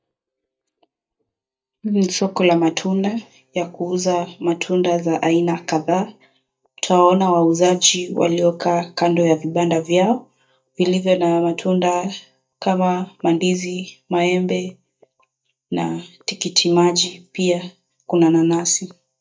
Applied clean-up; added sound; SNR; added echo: neural mask model DeepFilterNet 3.